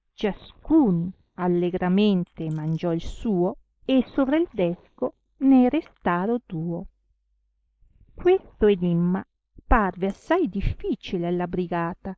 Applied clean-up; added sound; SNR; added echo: neural mask model Resemble Enhance denoiser.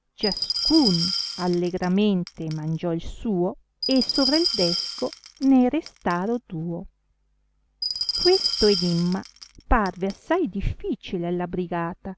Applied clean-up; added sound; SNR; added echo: none; Glass; 5 dB; none.